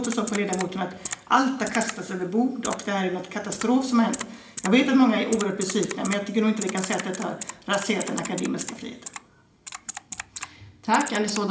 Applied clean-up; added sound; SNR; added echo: none; Typing; 12 dB; reverberation time 0.8 s.